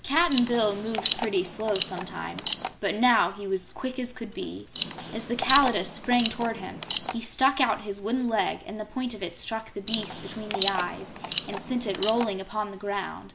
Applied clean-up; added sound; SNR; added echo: none; Alarm; 7 dB; none.